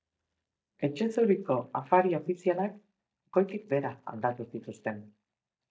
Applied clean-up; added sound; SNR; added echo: neural mask model DeepFilterNet 3.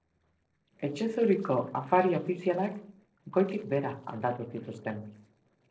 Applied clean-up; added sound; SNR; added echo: neural separator model SepFormer DNS4.